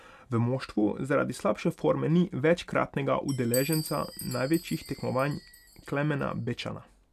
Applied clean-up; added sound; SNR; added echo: none; Glass; 14 dB; none.